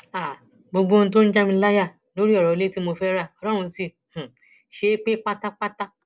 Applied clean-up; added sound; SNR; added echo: none; none; none; none.